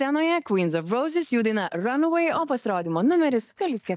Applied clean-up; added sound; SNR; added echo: neural mask model DeepFilterNet 3.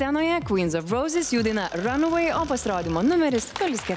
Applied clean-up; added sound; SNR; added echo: none; Tools; 20 dB; none.